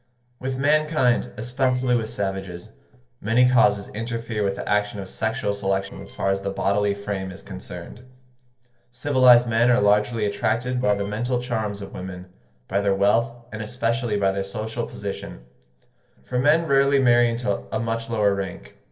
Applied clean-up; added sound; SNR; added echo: neural separator model SepFormer DNS4.